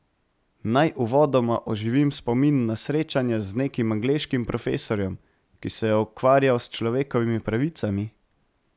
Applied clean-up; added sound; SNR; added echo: none; none; none; none.